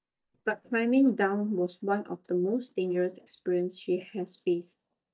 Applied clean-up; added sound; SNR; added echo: neural mask model DeepFilterNet 3.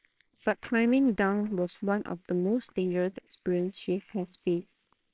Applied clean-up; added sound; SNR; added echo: neural separator model SepFormer WHAMR!.